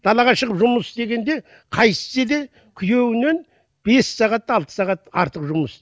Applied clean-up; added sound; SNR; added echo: none; none; none; none.